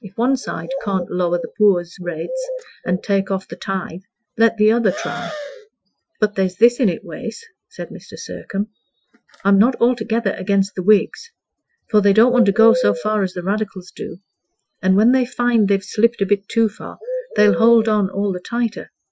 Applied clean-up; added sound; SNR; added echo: classical method Wiener filter.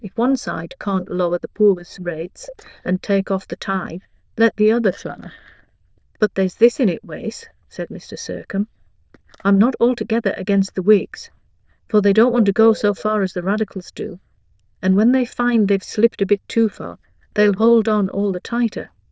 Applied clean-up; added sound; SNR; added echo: neural diffusion model UNIVERSE++.